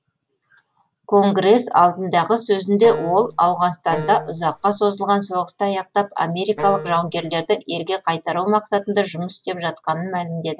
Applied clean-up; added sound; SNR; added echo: none; Wind instrument, woodwind instrument; 11 dB; none.